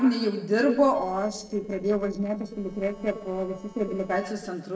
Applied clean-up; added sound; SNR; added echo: neural separator model SepFormer DNS4.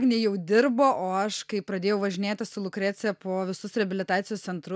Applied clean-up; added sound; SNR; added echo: none; none; none; none.